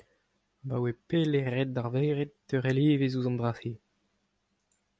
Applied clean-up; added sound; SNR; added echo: none; none; none; none.